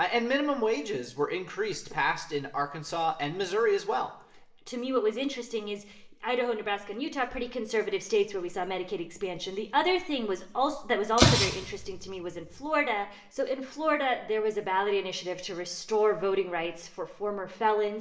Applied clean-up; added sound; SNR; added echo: none; Explosion; -1 dB; reverberation time 0.6 s.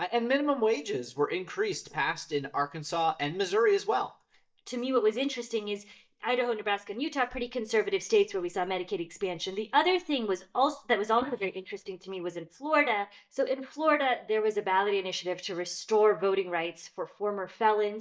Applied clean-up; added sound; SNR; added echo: neural mask model DeepFilterNet 3.